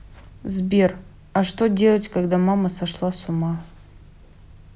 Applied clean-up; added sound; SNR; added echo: none; none; none; none.